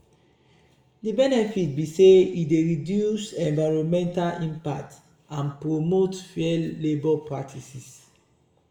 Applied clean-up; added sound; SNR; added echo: none; none; none; reverberation time 0.6 s.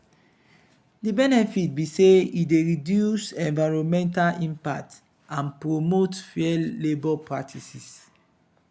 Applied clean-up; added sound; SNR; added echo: none; none; none; none.